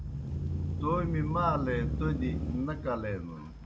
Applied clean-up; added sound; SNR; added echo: none; Engine starting / Accelerating, revving, vroom / Motor vehicle (road); 0 dB; none.